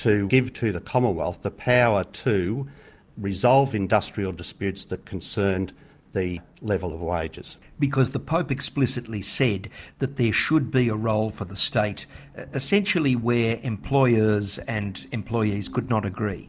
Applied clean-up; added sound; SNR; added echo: none; none; none; none.